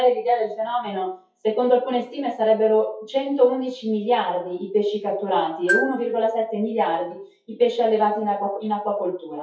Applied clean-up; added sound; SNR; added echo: classical method WPE with log-MMSE.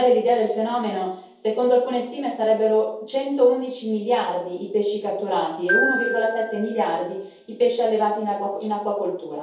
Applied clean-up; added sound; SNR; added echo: none; Glockenspiel; 6 dB; reverberation time 0.7 s.